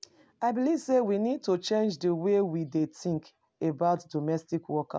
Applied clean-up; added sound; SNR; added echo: none; none; none; none.